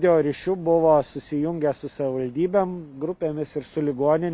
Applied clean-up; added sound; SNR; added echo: none; none; none; none.